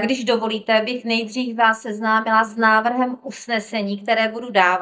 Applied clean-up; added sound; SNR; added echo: neural mask model DeepFilterNet 3.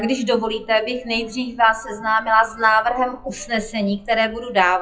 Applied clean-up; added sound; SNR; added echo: classical method WPE with log-MMSE.